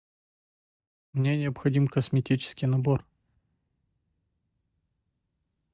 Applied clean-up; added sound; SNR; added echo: neural mask model DeepFilterNet 3.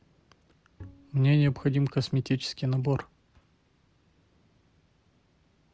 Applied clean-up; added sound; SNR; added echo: none; Bowed string instrument; 18 dB; none.